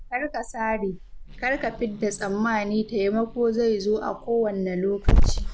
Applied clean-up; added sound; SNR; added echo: none; Growling / Hiss; 1 dB; none.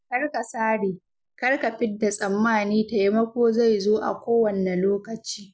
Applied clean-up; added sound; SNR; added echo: none; none; none; none.